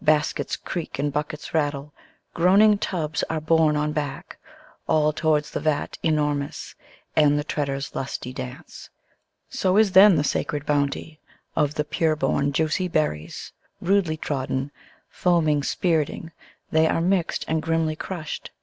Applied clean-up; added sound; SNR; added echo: none; none; none; none.